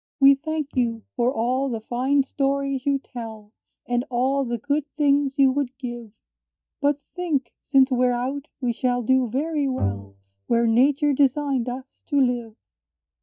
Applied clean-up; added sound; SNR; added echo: neural mask model DeepFilterNet 3.